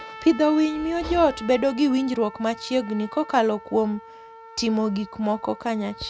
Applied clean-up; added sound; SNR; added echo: none; Trumpet; 18 dB; none.